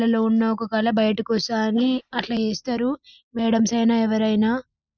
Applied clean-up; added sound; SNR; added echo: neural mask model Resemble Enhance denoiser.